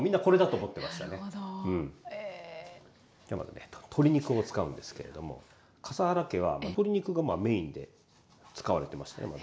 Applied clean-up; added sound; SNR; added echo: none; none; none; none.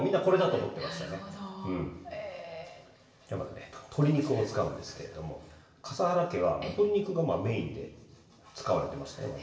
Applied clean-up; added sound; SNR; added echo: none; none; none; reverberation time 1.0 s.